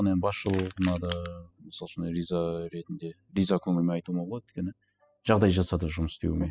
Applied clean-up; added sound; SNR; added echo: classical method spectral subtraction.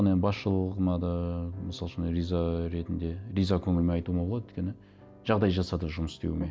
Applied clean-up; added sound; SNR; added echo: none; none; none; none.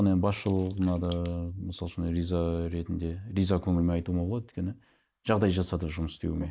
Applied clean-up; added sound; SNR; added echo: neural mask model Resemble Enhance denoiser.